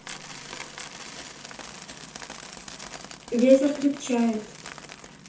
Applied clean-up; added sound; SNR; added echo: none; Coin (dropping); 14 dB; reverberation time 0.9 s.